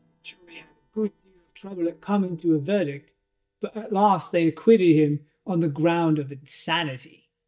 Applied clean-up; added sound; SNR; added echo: neural mask model DeepFilterNet 3.